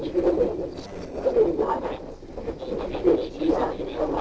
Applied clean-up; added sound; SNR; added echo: neural separator model SepFormer DNS4.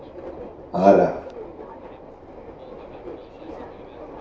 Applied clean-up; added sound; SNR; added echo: none; Subway, metro, underground; 13 dB; reverberation time 0.6 s.